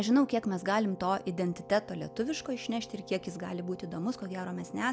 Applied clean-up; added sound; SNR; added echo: none; Keyboard (musical); 17 dB; none.